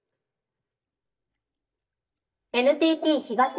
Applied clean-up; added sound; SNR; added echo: neural mask model DeepFilterNet 3.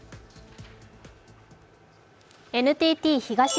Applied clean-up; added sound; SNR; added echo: none; none; none; none.